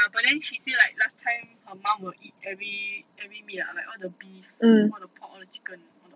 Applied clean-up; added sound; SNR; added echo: none; none; none; none.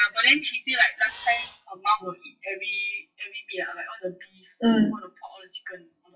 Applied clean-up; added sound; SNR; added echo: classical method WPE with log-MMSE.